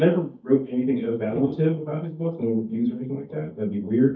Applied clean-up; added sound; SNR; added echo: neural mask model DeepFilterNet 3.